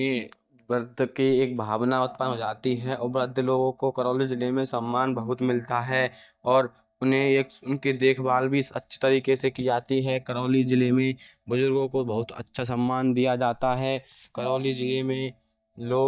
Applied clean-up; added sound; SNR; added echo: neural mask model DeepFilterNet 3.